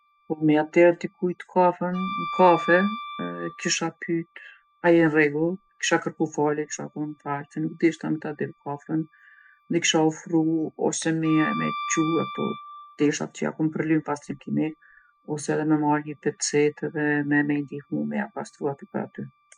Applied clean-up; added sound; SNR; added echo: classical method spectral subtraction.